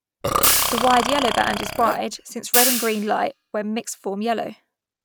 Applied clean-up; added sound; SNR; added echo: none; Hi-hat + Burping, eructation; -1 dB; none.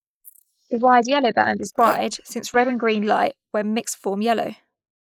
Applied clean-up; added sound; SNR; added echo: neural mask model Resemble Enhance denoiser.